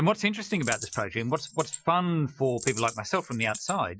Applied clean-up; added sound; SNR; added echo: classical method Wiener filter.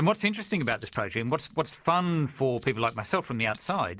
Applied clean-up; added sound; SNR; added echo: neural mask model Resemble Enhance denoiser.